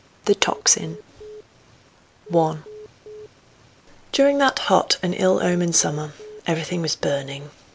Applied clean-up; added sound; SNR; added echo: none; Telephone; 19 dB; none.